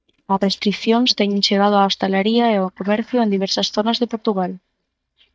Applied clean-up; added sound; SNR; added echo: neural mask model DeepFilterNet 3.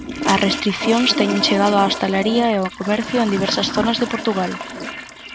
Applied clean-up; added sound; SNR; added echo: none; Toilet flush; 7 dB; none.